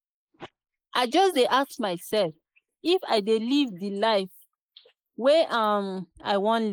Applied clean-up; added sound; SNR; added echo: neural mask model Resemble Enhance denoiser.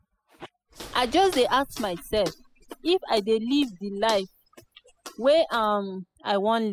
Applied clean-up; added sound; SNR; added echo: classical method spectral subtraction.